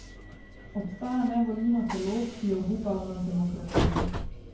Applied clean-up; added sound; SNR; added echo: none; Train; 4 dB; reverberation time 0.9 s.